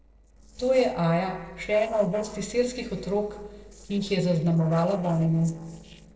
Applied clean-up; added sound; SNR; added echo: neural separator model SepFormer DNS4.